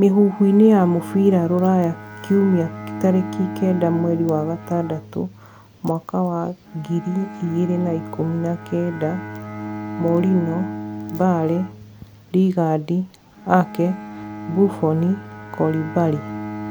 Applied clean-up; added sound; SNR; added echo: none; Bowed string instrument; 12 dB; none.